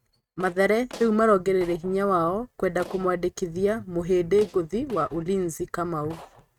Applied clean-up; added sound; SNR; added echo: neural mask model RNNoise.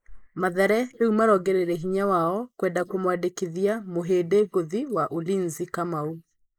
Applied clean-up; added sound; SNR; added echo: neural mask model Resemble Enhance denoiser.